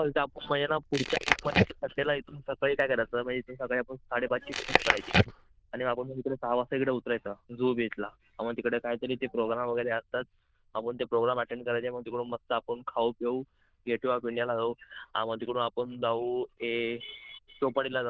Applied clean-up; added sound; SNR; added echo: neural diffusion model UNIVERSE++.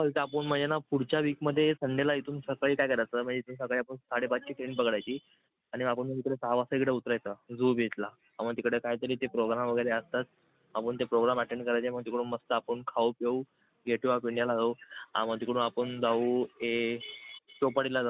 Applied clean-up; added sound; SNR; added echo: none; none; none; none.